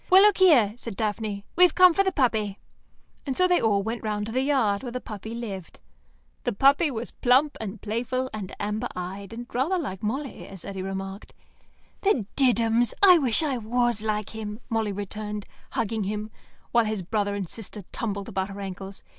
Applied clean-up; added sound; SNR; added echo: none; none; none; none.